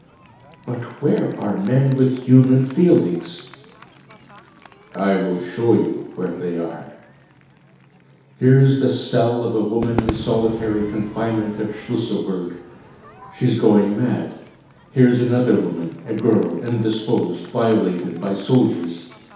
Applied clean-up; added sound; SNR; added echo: none; Crowd / Fireworks; 18 dB; reverberation time 2.2 s.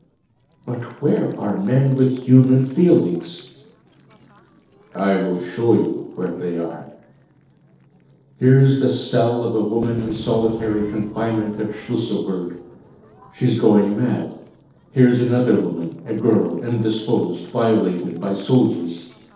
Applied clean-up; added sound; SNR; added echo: neural separator model SepFormer DNS4.